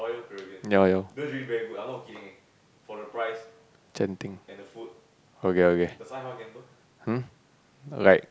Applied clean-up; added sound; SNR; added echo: none; none; none; none.